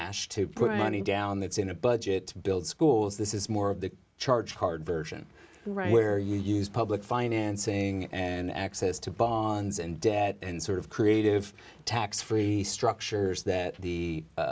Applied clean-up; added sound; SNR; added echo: none; none; none; none.